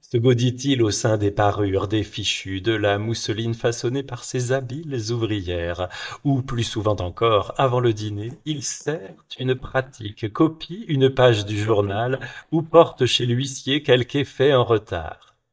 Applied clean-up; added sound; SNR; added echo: neural mask model DeepFilterNet 3.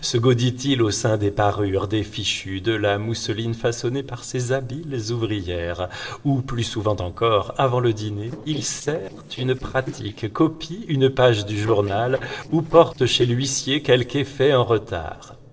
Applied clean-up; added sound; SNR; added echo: neural separator model SepFormer DNS4.